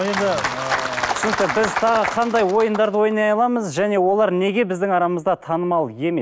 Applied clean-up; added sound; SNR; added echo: none; none; none; none.